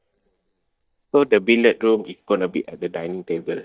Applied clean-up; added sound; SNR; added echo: neural mask model DeepFilterNet 3.